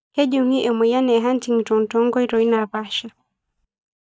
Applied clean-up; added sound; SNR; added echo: neural mask model DeepFilterNet 3.